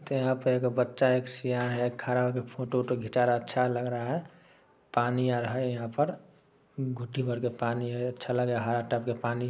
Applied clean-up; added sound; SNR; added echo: none; none; none; none.